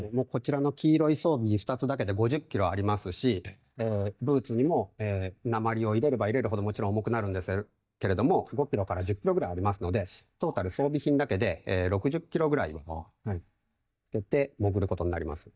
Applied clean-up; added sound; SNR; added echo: neural mask model DeepFilterNet 3.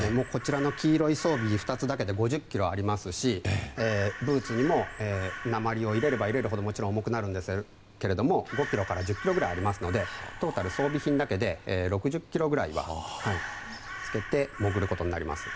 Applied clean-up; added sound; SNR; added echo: none; Crow; 13 dB; none.